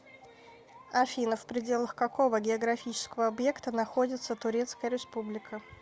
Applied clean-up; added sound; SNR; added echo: none; none; none; none.